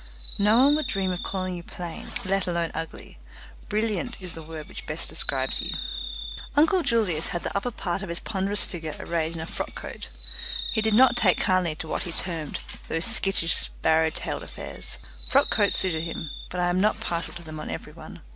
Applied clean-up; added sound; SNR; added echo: none; Fireworks; 7 dB; none.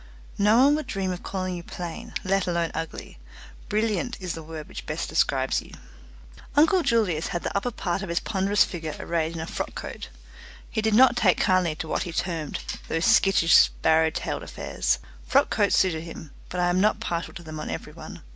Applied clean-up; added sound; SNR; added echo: none; none; none; none.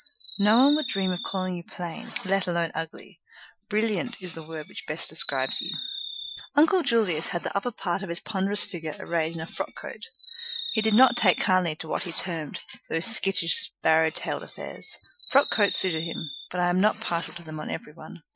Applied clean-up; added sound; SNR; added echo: classical method Wiener filter.